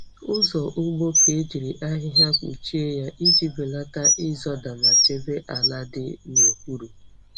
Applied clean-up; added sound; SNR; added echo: none; Bird; -4 dB; none.